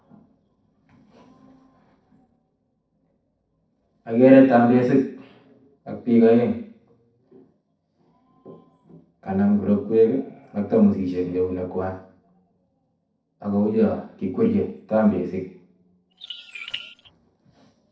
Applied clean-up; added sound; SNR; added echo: neural separator model SepFormer DNS4.